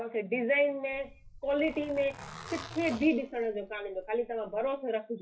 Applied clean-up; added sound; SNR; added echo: classical method WPE with log-MMSE.